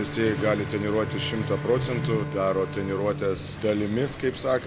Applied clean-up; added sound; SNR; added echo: none; Bowed string instrument; 10 dB; none.